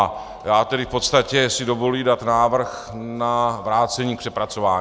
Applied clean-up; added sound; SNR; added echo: none; none; none; none.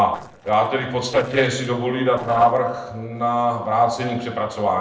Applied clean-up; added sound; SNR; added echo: neural separator model SepFormer DNS4.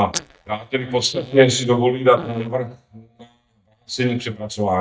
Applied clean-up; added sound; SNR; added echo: neural mask model DeepFilterNet 3.